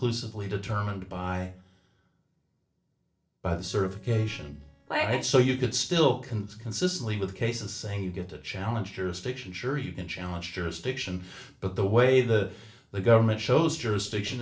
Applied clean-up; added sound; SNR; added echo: neural separator model SepFormer DNS4.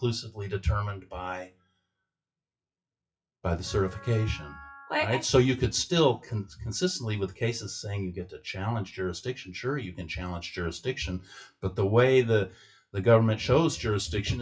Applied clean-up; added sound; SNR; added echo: classical method WPE with log-MMSE.